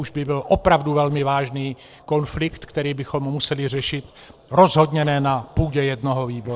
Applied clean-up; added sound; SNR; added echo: neural separator model SepFormer DNS4.